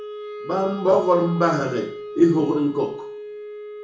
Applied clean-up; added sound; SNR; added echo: none; Wind instrument, woodwind instrument; 12 dB; reverberation time 0.7 s.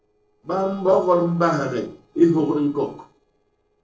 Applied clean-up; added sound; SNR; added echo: neural separator model SepFormer DNS4.